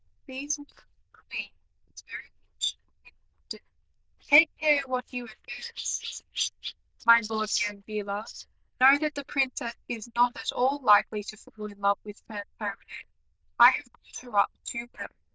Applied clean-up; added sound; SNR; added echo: neural diffusion model UNIVERSE++.